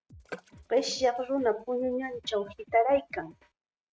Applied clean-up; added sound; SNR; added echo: neural mask model RNNoise.